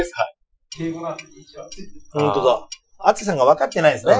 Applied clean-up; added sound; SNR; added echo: classical method Wiener filter.